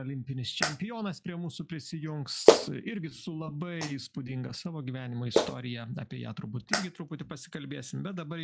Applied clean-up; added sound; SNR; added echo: classical method log-MMSE.